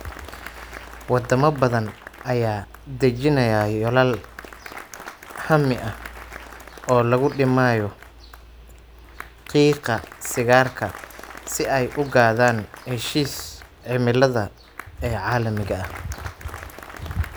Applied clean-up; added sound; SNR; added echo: none; Applause; 18 dB; none.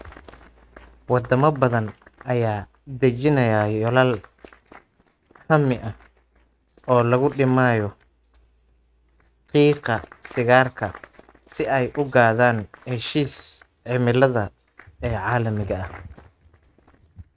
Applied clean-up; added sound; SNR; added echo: neural mask model RNNoise.